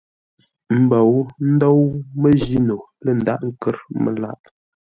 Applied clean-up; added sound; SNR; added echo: neural mask model RNNoise.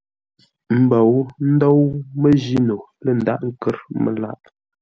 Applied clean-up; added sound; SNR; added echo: none; none; none; none.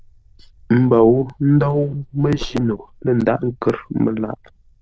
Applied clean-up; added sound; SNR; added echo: neural diffusion model UNIVERSE++.